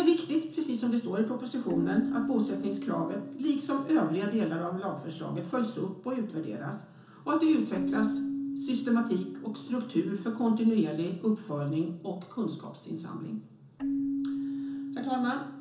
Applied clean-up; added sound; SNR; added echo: none; Keyboard (musical); 7 dB; reverberation time 0.7 s.